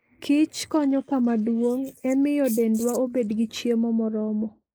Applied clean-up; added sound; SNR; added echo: neural mask model Resemble Enhance denoiser.